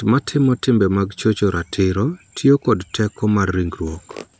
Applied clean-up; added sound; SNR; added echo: none; none; none; none.